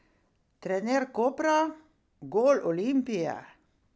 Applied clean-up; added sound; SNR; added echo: none; none; none; none.